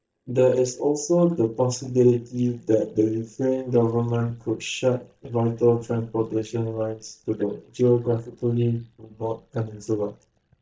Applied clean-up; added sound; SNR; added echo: neural mask model DeepFilterNet 3.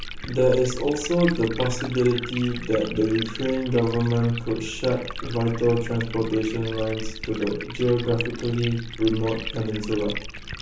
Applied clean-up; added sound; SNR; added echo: none; Liquid; 9 dB; reverberation time 0.8 s.